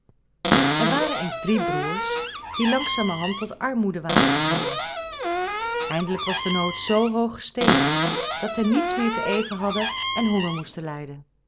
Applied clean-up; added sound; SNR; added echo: none; Cupboard open or close; -2 dB; none.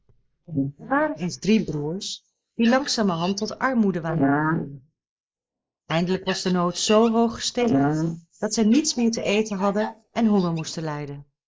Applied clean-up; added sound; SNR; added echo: neural mask model Resemble Enhance denoiser.